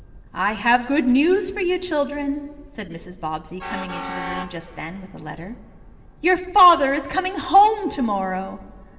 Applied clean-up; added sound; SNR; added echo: none; Train; 17 dB; reverberation time 2.7 s.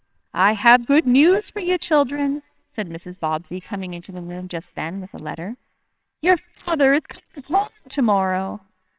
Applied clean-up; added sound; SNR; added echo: neural separator model SepFormer WHAMR!.